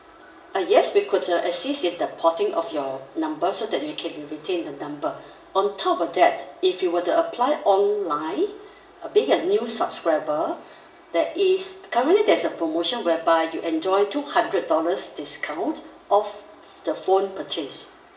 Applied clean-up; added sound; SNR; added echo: none; none; none; reverberation time 0.6 s.